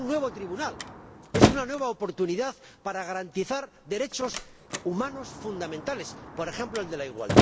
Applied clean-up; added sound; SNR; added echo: none; Slam; -2 dB; none.